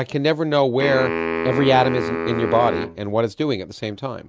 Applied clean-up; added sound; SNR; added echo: none; Wind instrument, woodwind instrument; 6 dB; none.